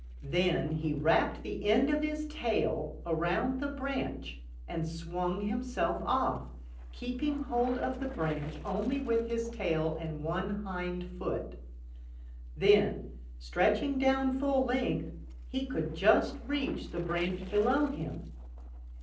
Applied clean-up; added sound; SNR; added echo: neural separator model SepFormer DNS4.